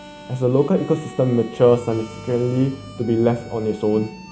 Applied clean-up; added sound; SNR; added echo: none; Harmonica + Bowed string instrument; 18 dB; none.